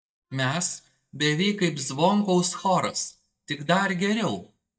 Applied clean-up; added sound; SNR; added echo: neural mask model DeepFilterNet 3.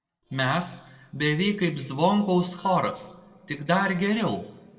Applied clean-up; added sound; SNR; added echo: neural separator model SepFormer DNS4.